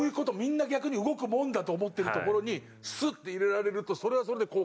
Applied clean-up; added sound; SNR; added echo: none; none; none; none.